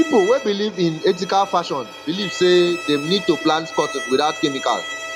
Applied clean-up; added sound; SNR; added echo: none; Bowed string instrument; 11 dB; none.